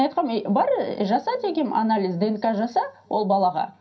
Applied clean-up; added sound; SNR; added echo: none; none; none; reverberation time 0.3 s.